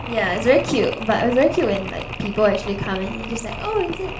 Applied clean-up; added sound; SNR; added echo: none; Mechanisms; 10 dB; reverberation time 0.8 s.